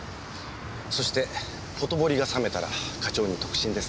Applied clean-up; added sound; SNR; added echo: none; none; none; none.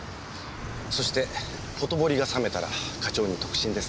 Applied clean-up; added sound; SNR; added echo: none; Sink (filling or washing); 13 dB; none.